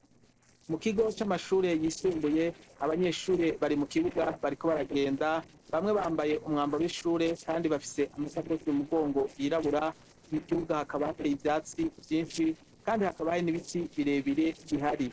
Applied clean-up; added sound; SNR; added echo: neural separator model SepFormer DNS4.